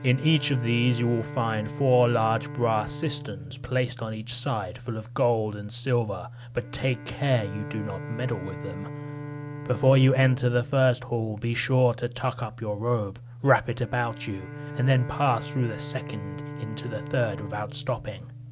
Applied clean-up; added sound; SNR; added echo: none; Bowed string instrument; 13 dB; none.